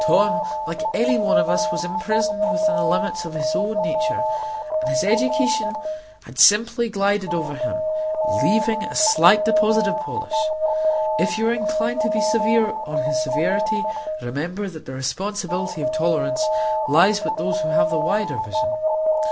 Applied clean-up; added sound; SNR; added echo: none; Alarm; -1 dB; none.